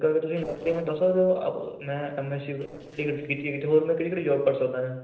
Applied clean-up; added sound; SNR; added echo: neural separator model SepFormer DNS4.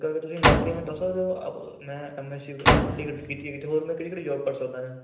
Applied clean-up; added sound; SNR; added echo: none; Slam; -4 dB; reverberation time 0.9 s.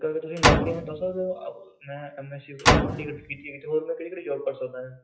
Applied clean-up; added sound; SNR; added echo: classical method WPE with log-MMSE.